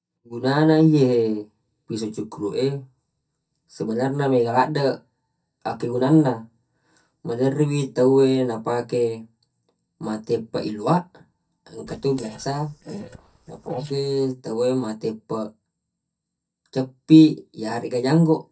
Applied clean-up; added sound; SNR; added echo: neural mask model DeepFilterNet 3.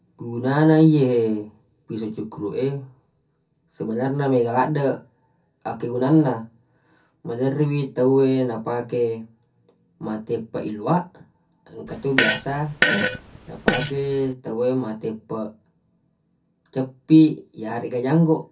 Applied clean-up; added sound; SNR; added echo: none; Fart; 1 dB; reverberation time 0.3 s.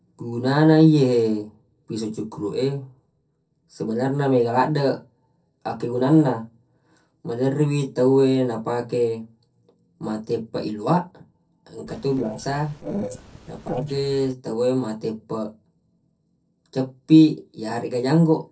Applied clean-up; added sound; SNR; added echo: neural separator model SepFormer DNS4.